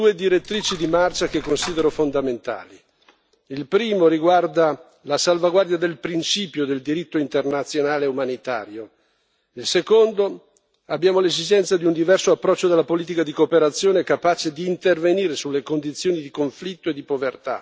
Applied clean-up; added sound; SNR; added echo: none; Coin (dropping); 16 dB; none.